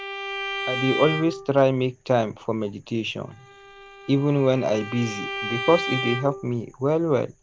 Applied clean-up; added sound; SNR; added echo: none; Bowed string instrument; 9 dB; none.